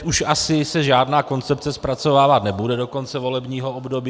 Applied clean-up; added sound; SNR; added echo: none; none; none; none.